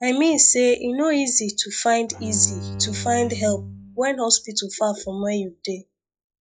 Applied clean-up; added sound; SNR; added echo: classical method log-MMSE.